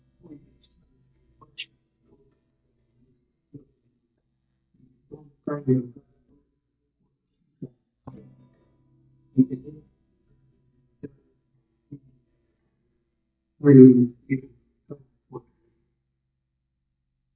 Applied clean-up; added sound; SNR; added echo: neural mask model DeepFilterNet 3.